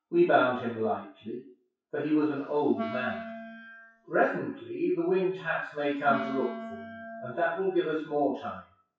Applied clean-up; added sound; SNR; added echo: classical method WPE with log-MMSE.